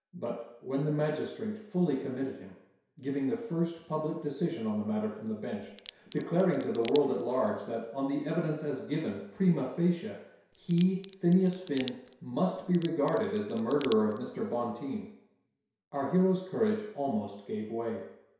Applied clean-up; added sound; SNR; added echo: none; Crack; 12 dB; reverberation time 0.7 s.